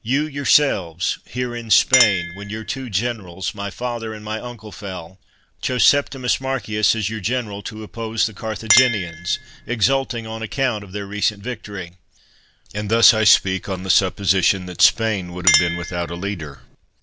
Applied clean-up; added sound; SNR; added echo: none; Chink, clink; 7 dB; none.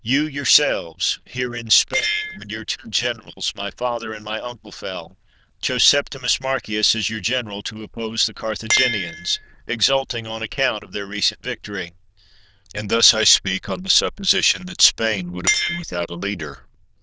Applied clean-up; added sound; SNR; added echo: neural diffusion model UNIVERSE++.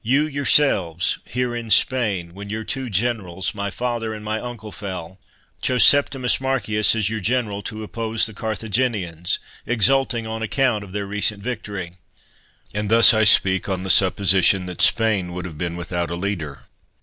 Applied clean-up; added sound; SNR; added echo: none; none; none; none.